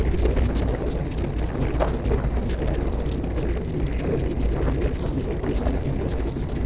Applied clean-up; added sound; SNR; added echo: neural separator model SepFormer DNS4.